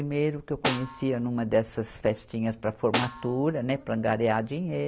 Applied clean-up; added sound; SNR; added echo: none; Snare drum; 8 dB; none.